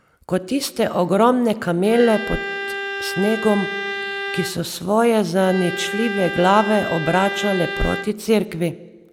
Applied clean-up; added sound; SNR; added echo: none; Bowed string instrument; 8 dB; none.